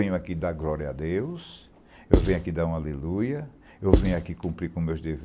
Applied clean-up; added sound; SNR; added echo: none; Writing; -5 dB; none.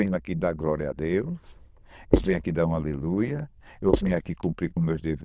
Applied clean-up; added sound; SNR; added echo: neural diffusion model UNIVERSE++.